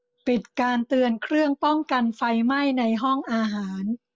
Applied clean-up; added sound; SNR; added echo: none; none; none; none.